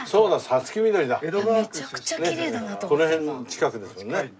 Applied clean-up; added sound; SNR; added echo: none; none; none; none.